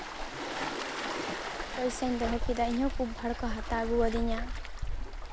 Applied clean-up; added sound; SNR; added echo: none; Waves, surf; 1 dB; none.